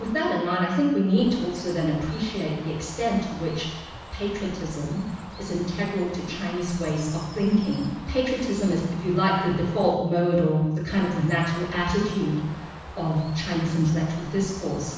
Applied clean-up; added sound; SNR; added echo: none; Bird; 16 dB; reverberation time 1.1 s.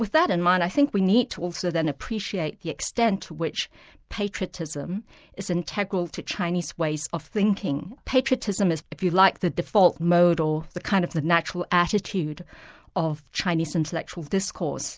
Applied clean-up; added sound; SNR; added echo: none; none; none; none.